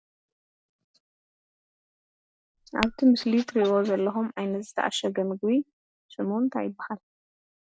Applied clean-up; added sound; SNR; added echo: none; Tap / Glass; 13 dB; none.